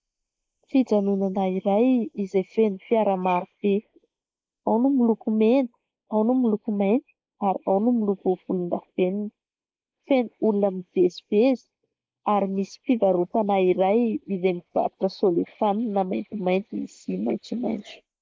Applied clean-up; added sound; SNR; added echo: neural mask model Resemble Enhance denoiser.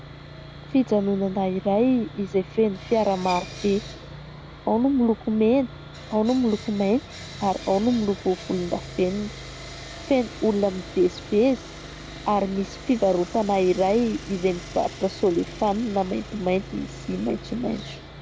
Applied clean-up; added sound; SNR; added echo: none; Sawing; 14 dB; none.